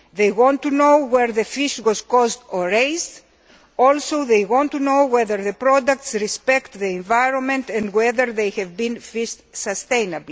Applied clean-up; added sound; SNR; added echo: none; none; none; none.